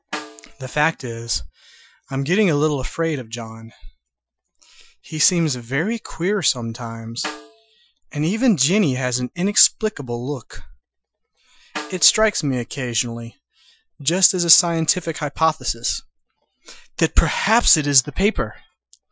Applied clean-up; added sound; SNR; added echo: classical method Wiener filter.